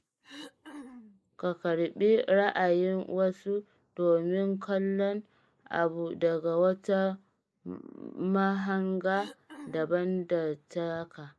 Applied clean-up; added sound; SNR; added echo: neural mask model Resemble Enhance denoiser.